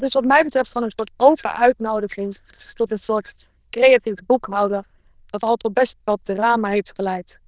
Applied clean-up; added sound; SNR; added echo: neural diffusion model UNIVERSE++.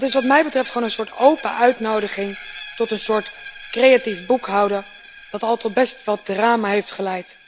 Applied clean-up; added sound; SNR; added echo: none; Screech; 18 dB; none.